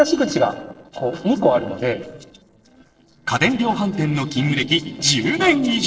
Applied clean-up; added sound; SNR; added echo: neural separator model SepFormer DNS4.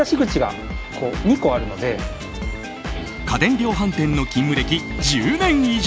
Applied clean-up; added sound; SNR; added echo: none; none; none; none.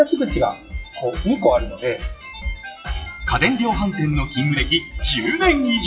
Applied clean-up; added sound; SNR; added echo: classical method WPE with log-MMSE.